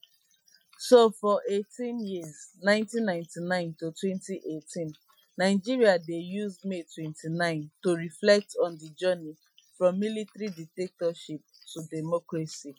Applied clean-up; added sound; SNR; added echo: classical method Wiener filter.